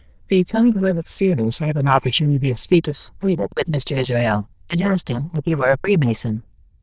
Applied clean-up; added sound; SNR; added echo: neural diffusion model UNIVERSE++.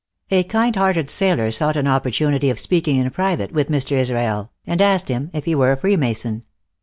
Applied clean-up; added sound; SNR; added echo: none; none; none; none.